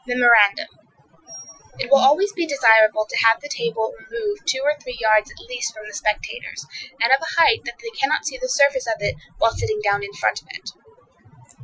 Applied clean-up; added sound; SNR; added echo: classical method Wiener filter.